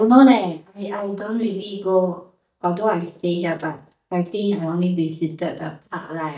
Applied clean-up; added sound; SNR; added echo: neural mask model DeepFilterNet 3.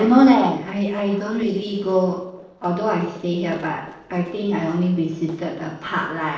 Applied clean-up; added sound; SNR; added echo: neural separator model SepFormer DNS4.